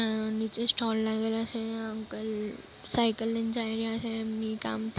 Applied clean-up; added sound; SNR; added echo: none; none; none; none.